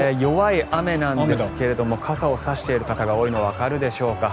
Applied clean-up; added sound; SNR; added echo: none; Engine / Truck / Car + Truck; 16 dB; none.